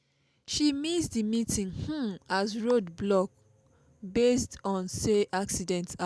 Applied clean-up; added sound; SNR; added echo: none; none; none; none.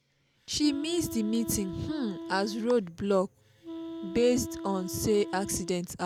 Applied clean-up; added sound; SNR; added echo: none; Wind instrument, woodwind instrument; 11 dB; none.